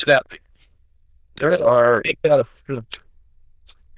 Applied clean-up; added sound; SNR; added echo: neural diffusion model UNIVERSE++.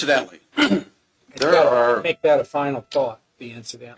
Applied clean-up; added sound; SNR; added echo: neural mask model RNNoise.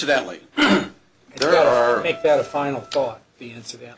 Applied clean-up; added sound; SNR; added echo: none; Keyboard (musical); 12 dB; none.